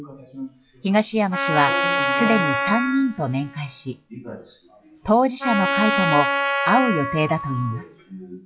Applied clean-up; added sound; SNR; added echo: classical method log-MMSE.